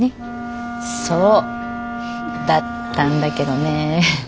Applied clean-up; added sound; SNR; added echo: none; Wind instrument, woodwind instrument; 8 dB; none.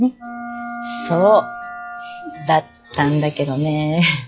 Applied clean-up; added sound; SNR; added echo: classical method log-MMSE.